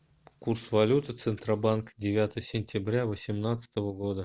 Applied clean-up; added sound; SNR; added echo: none; none; none; none.